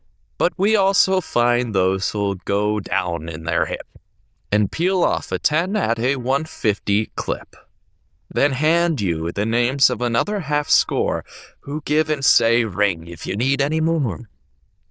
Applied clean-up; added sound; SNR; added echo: neural diffusion model UNIVERSE++.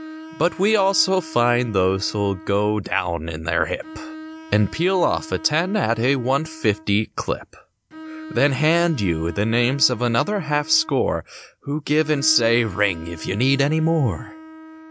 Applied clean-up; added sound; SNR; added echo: none; Bowed string instrument; 17 dB; none.